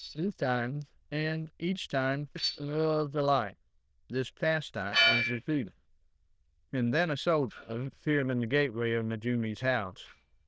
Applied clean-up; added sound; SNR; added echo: neural diffusion model UNIVERSE++.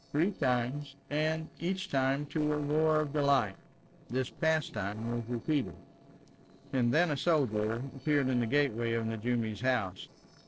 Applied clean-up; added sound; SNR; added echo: neural separator model SepFormer DNS4.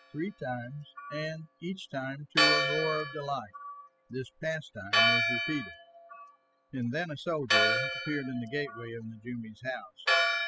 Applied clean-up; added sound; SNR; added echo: classical method spectral subtraction.